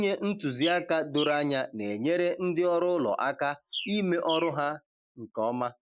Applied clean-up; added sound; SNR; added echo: none; Bird; 13 dB; none.